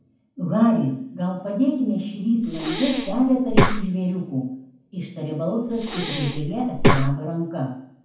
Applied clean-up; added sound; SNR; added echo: none; Breathing; -2 dB; reverberation time 0.7 s.